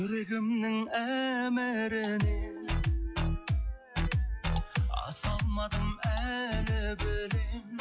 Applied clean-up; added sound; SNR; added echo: classical method log-MMSE.